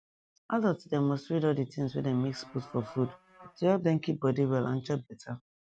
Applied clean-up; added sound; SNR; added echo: neural mask model RNNoise.